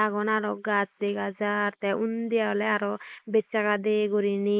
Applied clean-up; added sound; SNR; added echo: neural mask model Resemble Enhance denoiser.